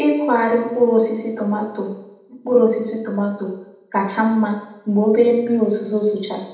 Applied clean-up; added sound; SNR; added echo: none; none; none; reverberation time 0.8 s.